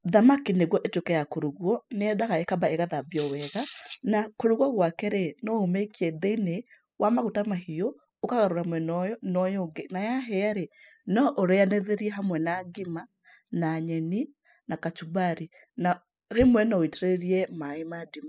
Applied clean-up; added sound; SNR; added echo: classical method spectral subtraction.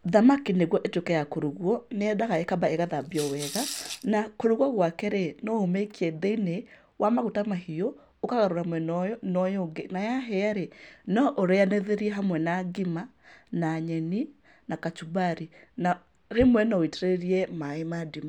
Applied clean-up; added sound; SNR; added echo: none; Rattle / Rattle (instrument); 11 dB; none.